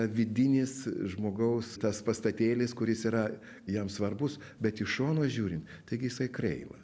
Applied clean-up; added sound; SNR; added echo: none; none; none; none.